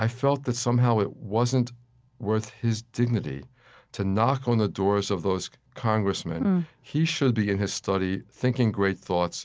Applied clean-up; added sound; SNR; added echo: none; none; none; none.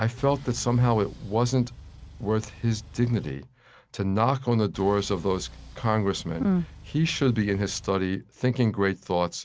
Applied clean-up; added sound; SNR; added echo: none; Engine; 18 dB; none.